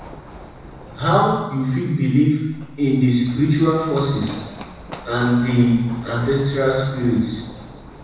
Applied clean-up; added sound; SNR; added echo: none; Run; 18 dB; reverberation time 1.1 s.